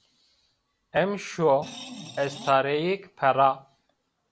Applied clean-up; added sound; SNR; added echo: none; Screech; 14 dB; none.